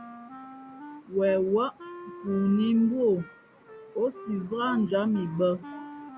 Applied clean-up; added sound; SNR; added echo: none; Wind instrument, woodwind instrument; 17 dB; none.